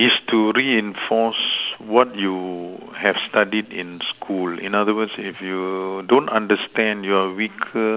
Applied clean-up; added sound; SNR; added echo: none; none; none; none.